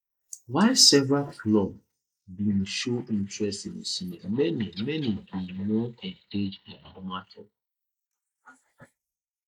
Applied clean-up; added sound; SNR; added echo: neural mask model Resemble Enhance denoiser.